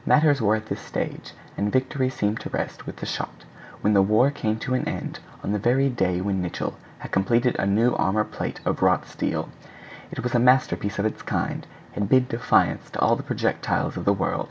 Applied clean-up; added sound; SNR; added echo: none; none; none; none.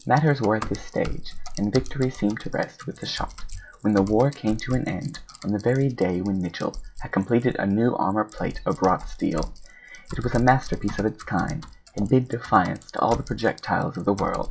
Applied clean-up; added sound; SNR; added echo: classical method log-MMSE.